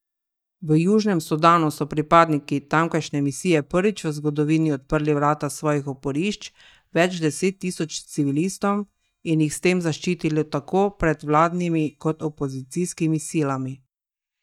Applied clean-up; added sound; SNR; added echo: neural mask model DeepFilterNet 3.